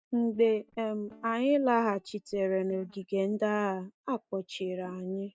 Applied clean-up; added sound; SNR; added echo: neural mask model DeepFilterNet 3.